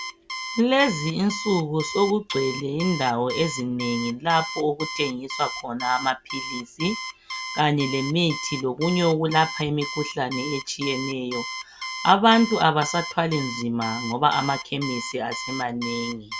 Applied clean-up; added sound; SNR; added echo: none; Alarm; 10 dB; none.